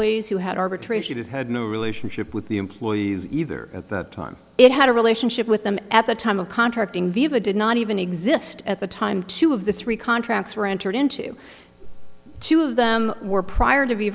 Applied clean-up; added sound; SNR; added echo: none; none; none; none.